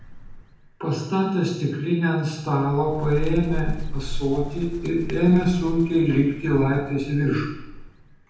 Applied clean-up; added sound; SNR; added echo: none; Bird; 8 dB; reverberation time 0.8 s.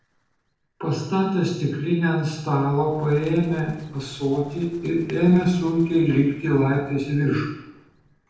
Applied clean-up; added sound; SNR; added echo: neural separator model SepFormer DNS4.